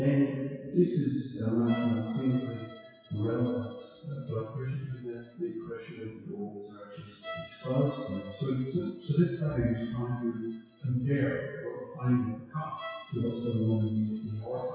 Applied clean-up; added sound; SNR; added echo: classical method WPE with log-MMSE.